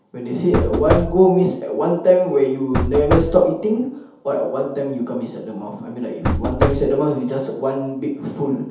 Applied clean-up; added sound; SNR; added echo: none; Knock / Wood; 2 dB; reverberation time 0.8 s.